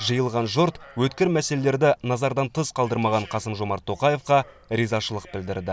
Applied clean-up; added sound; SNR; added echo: none; none; none; none.